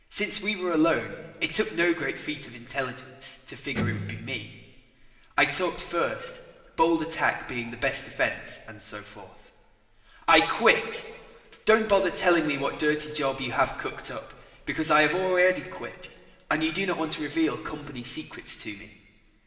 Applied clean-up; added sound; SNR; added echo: none; Electric guitar; 5 dB; reverberation time 2.1 s.